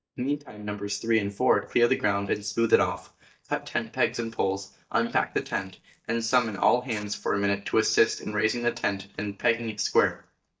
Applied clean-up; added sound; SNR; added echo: neural mask model DeepFilterNet 3.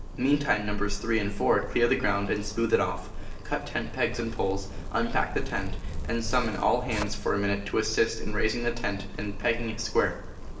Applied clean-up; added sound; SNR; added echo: none; Zipper (clothing); 4 dB; reverberation time 0.6 s.